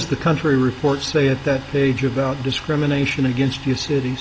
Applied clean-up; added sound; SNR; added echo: none; Domestic sounds, home sounds; 19 dB; none.